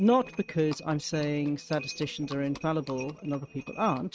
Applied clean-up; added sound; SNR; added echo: neural mask model RNNoise.